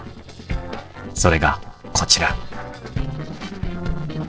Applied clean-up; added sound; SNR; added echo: neural separator model SepFormer DNS4.